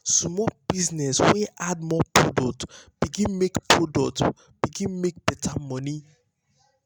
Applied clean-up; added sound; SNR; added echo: none; none; none; none.